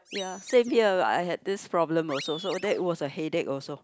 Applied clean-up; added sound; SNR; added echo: neural mask model Resemble Enhance denoiser.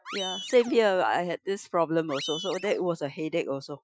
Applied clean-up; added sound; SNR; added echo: classical method Wiener filter.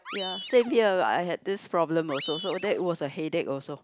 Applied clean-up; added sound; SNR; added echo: none; Animal; 13 dB; none.